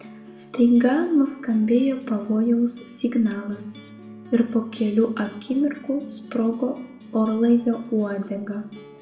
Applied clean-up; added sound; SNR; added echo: none; Acoustic guitar; 20 dB; reverberation time 0.7 s.